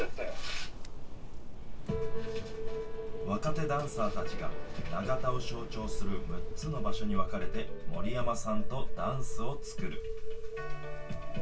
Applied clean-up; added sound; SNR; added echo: none; Waves, surf; 16 dB; reverberation time 0.2 s.